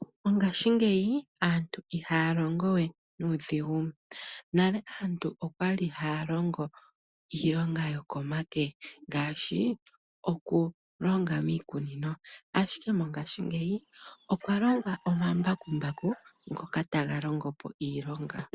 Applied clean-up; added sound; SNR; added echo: neural separator model SepFormer DNS4.